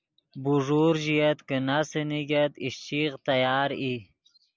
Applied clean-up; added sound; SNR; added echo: none; none; none; none.